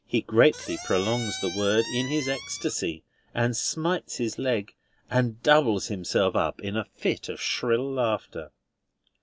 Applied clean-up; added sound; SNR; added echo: none; Squeak; 10 dB; none.